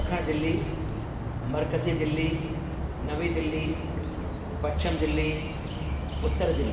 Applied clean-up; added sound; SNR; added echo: none; Bird; 0 dB; reverberation time 2.1 s.